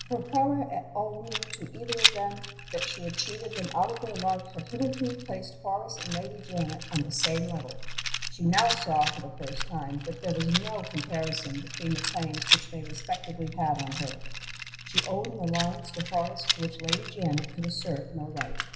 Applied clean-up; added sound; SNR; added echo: none; Rattle; 3 dB; reverberation time 0.9 s.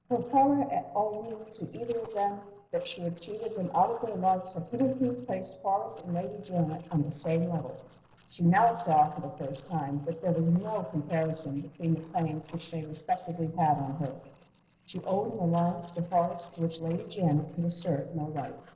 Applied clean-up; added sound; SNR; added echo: neural separator model SepFormer DNS4.